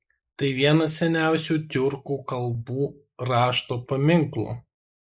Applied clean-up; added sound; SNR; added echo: neural mask model Resemble Enhance denoiser.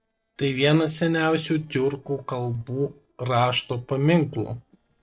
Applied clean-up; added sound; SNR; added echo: neural separator model SepFormer DNS4.